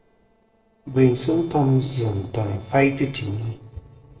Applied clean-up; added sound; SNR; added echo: neural separator model SepFormer DNS4.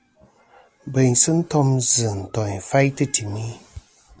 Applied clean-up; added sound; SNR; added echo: none; none; none; none.